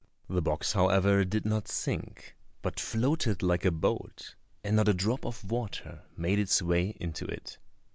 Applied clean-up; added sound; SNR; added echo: none; none; none; none.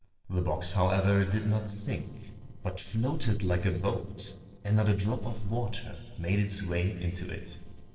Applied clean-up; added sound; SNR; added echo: neural separator model SepFormer DNS4.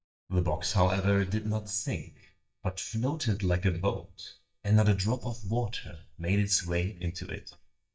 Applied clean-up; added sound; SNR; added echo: neural mask model DeepFilterNet 3.